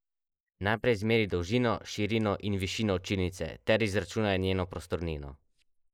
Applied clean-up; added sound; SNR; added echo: neural mask model Resemble Enhance denoiser.